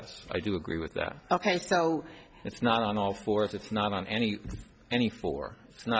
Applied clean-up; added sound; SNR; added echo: none; none; none; none.